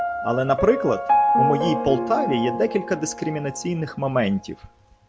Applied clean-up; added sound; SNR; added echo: none; Piano; 1 dB; none.